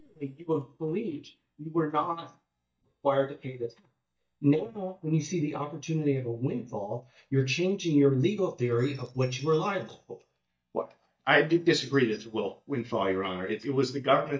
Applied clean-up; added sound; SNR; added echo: neural mask model DeepFilterNet 3.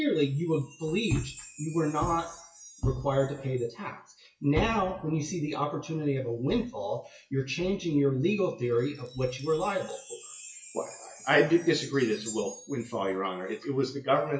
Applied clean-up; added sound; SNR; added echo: classical method WPE with log-MMSE.